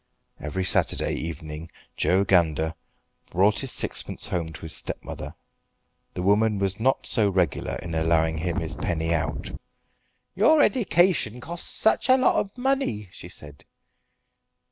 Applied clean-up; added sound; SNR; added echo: none; Wind; 5 dB; none.